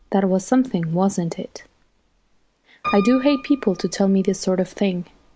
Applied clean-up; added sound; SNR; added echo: none; Piano; 17 dB; none.